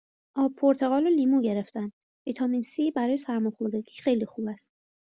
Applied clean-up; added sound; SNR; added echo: none; none; none; none.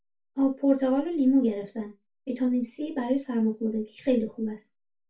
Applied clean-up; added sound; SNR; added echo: none; none; none; reverberation time 0.2 s.